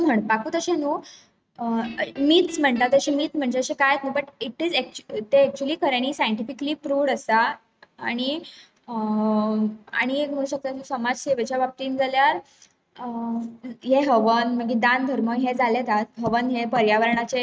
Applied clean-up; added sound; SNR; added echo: neural mask model RNNoise.